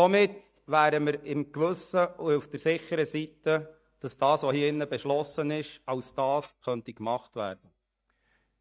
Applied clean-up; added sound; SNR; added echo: neural mask model DeepFilterNet 3.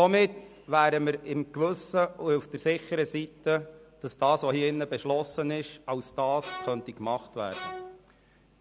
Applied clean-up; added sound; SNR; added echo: none; Bowed string instrument; 12 dB; none.